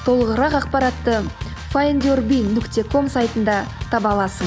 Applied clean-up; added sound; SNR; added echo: none; none; none; none.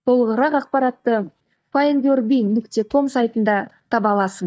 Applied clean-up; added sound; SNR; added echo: neural mask model DeepFilterNet 3.